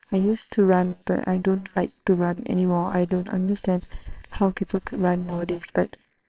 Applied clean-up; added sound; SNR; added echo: neural separator model SepFormer WHAMR!.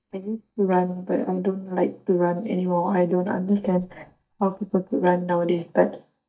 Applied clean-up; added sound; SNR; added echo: neural mask model DeepFilterNet 3.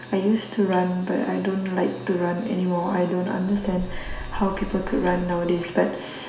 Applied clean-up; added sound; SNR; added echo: none; Wind; 10 dB; reverberation time 0.7 s.